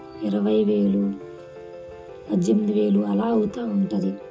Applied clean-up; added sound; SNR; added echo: none; Piano; 17 dB; reverberation time 0.2 s.